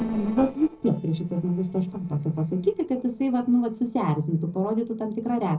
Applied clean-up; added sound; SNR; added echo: neural separator model SepFormer DNS4.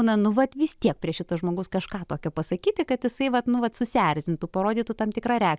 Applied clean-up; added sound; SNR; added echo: none; none; none; none.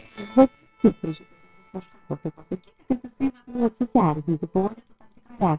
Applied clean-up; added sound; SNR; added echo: neural separator model SepFormer WHAMR!.